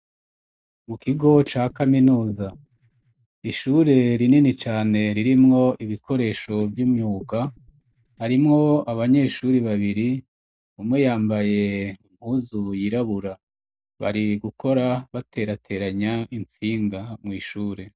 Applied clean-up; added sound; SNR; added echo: neural mask model DeepFilterNet 3.